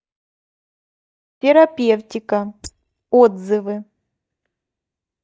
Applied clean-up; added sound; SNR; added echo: neural mask model DeepFilterNet 3.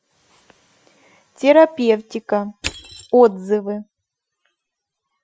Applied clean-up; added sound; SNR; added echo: classical method Wiener filter.